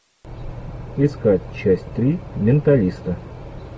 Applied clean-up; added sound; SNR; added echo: none; none; none; none.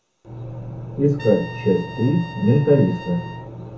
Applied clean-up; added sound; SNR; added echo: none; Trumpet; 18 dB; reverberation time 0.5 s.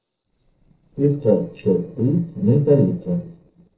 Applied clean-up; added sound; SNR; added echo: neural separator model SepFormer DNS4.